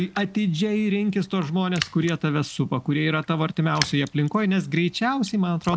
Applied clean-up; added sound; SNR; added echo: none; Raindrop; 15 dB; none.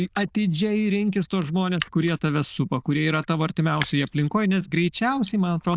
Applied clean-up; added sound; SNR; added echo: neural diffusion model UNIVERSE++.